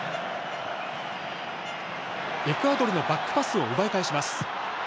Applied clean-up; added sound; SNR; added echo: none; none; none; none.